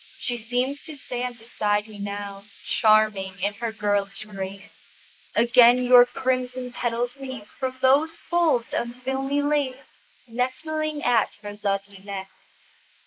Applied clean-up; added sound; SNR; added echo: neural mask model Resemble Enhance denoiser.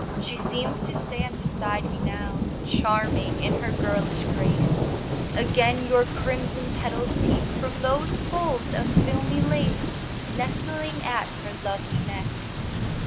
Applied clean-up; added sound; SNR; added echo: none; Thunder; -4 dB; none.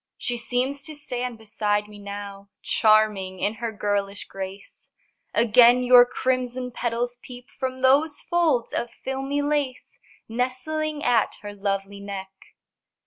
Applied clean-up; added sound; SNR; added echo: none; none; none; none.